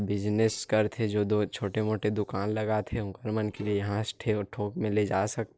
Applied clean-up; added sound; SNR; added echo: neural separator model SepFormer DNS4.